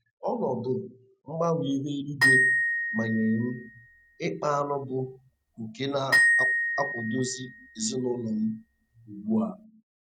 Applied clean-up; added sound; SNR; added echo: none; Glockenspiel; -2 dB; none.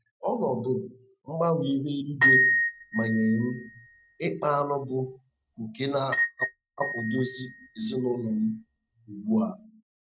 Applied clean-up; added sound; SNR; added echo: neural mask model RNNoise.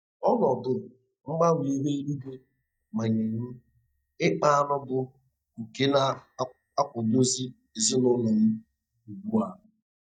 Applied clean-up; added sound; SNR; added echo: neural mask model DeepFilterNet 3.